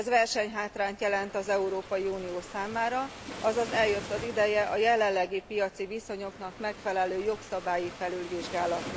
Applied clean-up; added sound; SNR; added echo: none; Waves, surf; 14 dB; none.